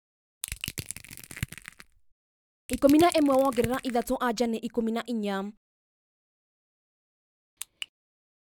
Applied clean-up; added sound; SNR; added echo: none; Crushing; 10 dB; none.